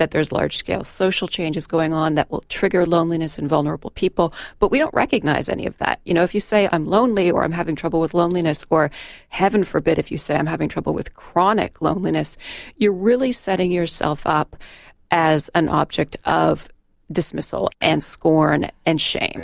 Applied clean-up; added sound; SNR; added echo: none; none; none; none.